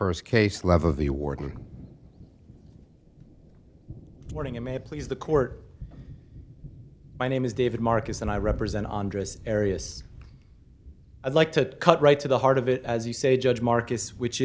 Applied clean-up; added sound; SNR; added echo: none; Thunder; 15 dB; none.